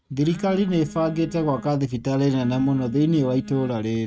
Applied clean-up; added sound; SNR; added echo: neural mask model RNNoise.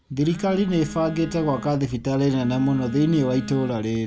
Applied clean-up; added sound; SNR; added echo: none; Telephone; 14 dB; none.